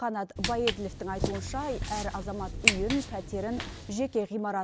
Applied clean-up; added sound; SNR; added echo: none; Walk, footsteps; 1 dB; none.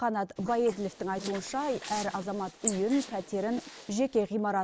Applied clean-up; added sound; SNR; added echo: neural mask model Resemble Enhance denoiser.